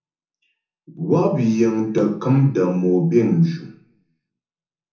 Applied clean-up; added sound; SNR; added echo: none; none; none; reverberation time 0.6 s.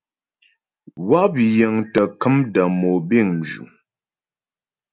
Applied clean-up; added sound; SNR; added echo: none; none; none; none.